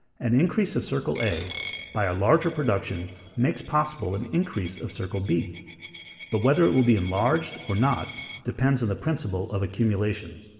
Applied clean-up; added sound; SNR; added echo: none; Coin (dropping); 18 dB; reverberation time 1.8 s.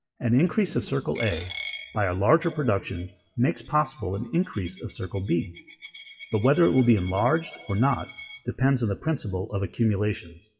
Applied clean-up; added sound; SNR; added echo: classical method WPE with log-MMSE.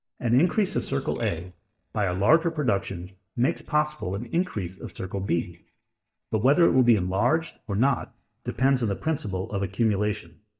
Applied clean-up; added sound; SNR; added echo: neural mask model DeepFilterNet 3.